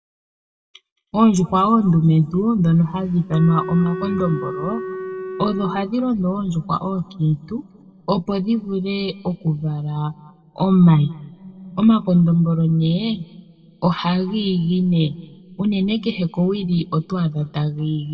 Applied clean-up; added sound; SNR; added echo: none; Wind instrument, woodwind instrument; 10 dB; reverberation time 1.5 s.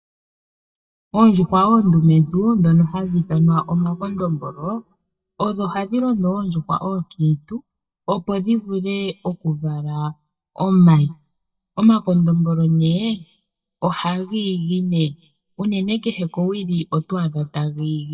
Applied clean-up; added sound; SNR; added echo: neural mask model DeepFilterNet 3.